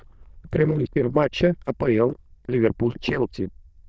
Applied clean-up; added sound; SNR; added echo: neural diffusion model UNIVERSE++.